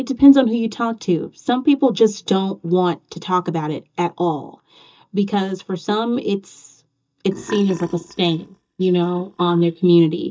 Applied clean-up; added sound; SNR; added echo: neural mask model DeepFilterNet 3.